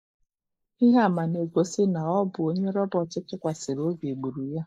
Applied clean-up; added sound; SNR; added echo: neural mask model Resemble Enhance denoiser.